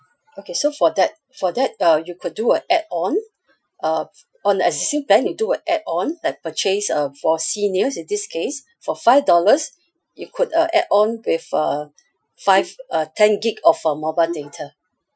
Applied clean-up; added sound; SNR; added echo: classical method Wiener filter.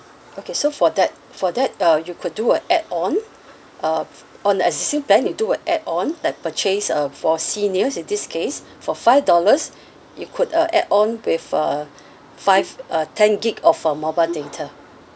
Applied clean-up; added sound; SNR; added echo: none; Wind instrument, woodwind instrument; 12 dB; none.